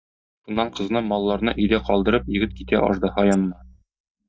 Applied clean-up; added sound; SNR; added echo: neural mask model DeepFilterNet 3.